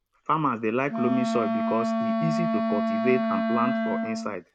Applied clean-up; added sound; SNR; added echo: none; Wind instrument, woodwind instrument; -1 dB; none.